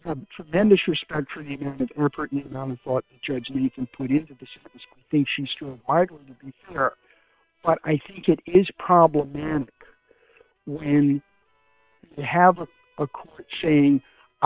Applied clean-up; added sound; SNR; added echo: neural separator model SepFormer WHAM!.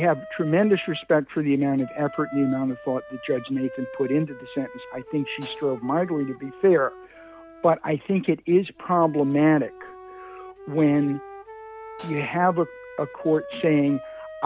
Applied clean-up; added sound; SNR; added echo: none; Hi-hat + Wind instrument, woodwind instrument; 16 dB; none.